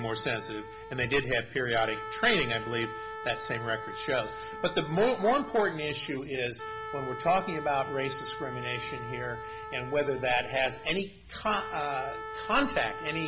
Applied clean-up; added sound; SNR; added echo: none; Wind instrument, woodwind instrument; 10 dB; none.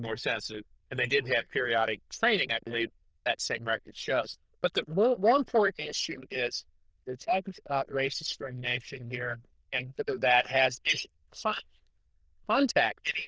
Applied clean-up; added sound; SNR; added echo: neural diffusion model UNIVERSE++.